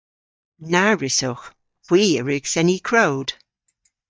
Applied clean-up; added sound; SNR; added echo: neural mask model DeepFilterNet 3.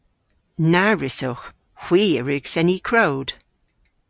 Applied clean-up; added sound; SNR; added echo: none; none; none; none.